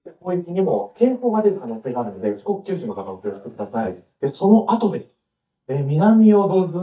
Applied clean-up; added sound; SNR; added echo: neural mask model DeepFilterNet 3.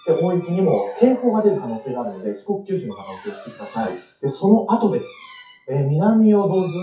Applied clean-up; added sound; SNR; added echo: classical method WPE with log-MMSE.